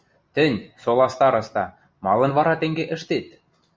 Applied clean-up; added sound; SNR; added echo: none; none; none; none.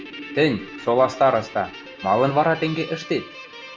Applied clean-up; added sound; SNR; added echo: none; Guitar; 15 dB; none.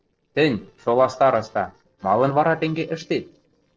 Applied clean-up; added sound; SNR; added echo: neural separator model SepFormer DNS4.